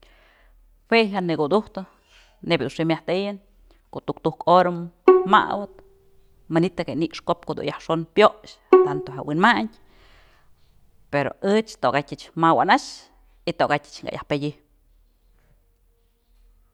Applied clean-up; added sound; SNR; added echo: none; Bowed string instrument; 0 dB; none.